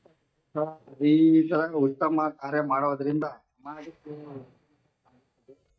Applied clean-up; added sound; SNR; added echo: neural mask model DeepFilterNet 3.